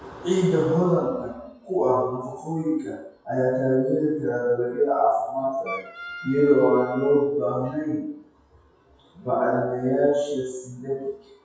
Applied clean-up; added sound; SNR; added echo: classical method WPE with log-MMSE.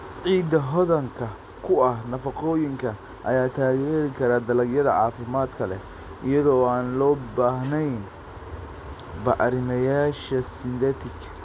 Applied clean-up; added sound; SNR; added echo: none; none; none; none.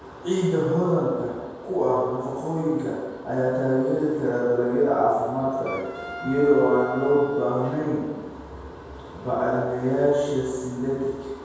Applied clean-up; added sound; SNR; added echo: none; Wind instrument, woodwind instrument; 14 dB; reverberation time 1.2 s.